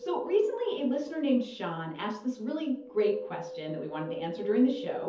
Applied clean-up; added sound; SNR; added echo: none; Wind; 11 dB; reverberation time 0.5 s.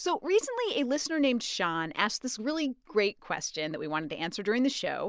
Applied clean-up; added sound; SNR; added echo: none; none; none; none.